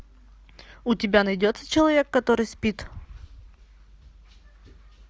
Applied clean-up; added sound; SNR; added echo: none; none; none; none.